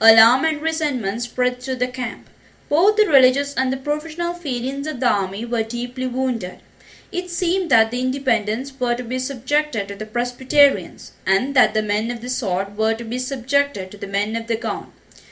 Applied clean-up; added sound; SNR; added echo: none; none; none; reverberation time 0.3 s.